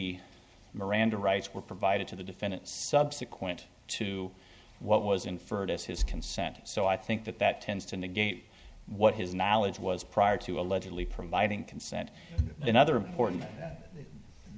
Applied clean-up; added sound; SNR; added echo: none; none; none; none.